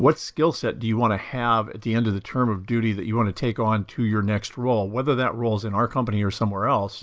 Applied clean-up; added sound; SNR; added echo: none; none; none; none.